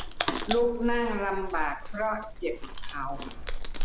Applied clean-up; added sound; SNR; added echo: none; Chewing, mastication; 0 dB; none.